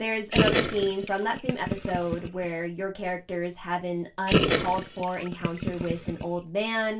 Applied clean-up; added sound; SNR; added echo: none; Gurgling; 0 dB; reverberation time 0.2 s.